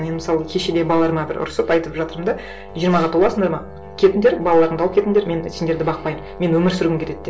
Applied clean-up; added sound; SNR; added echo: none; Brass instrument; 20 dB; reverberation time 0.2 s.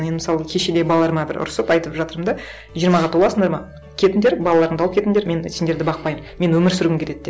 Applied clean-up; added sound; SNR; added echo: none; none; none; none.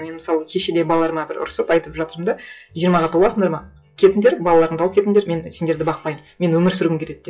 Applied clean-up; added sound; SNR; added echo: classical method WPE with log-MMSE.